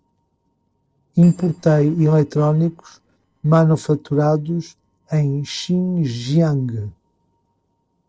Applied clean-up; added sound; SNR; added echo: neural separator model SepFormer DNS4.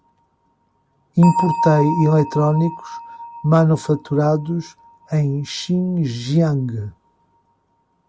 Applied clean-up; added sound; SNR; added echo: none; Bell; 10 dB; none.